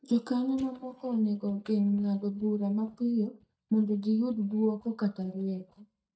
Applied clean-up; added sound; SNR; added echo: neural mask model DeepFilterNet 3.